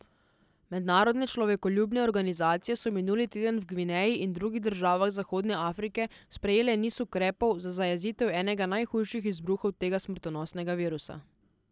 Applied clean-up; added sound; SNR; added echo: none; none; none; none.